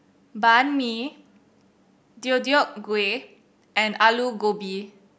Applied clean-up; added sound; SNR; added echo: none; none; none; none.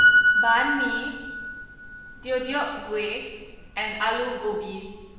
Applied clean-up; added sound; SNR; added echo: none; Piano; -3 dB; reverberation time 1.2 s.